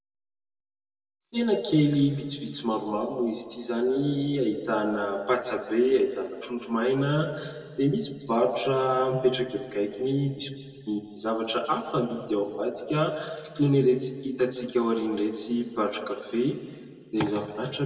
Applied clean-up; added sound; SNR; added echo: none; none; none; reverberation time 1.5 s.